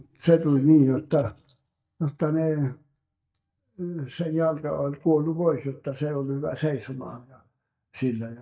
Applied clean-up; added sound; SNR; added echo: neural mask model DeepFilterNet 3.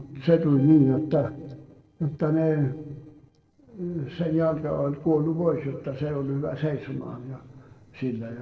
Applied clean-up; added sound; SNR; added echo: neural separator model SepFormer DNS4.